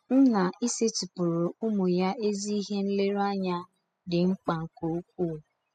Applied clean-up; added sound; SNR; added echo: classical method spectral subtraction.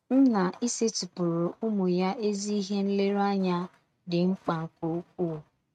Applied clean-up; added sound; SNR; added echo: neural mask model RNNoise.